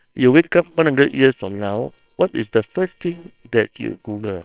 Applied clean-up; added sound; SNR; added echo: neural separator model SepFormer WHAMR!.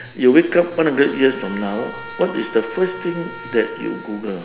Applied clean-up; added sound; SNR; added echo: none; Trumpet; 16 dB; reverberation time 1.7 s.